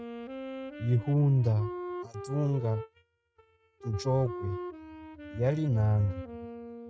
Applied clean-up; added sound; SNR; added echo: neural mask model RNNoise.